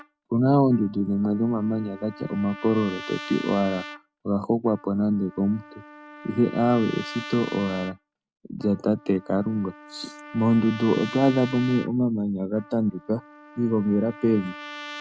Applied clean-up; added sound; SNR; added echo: none; Trumpet; 16 dB; none.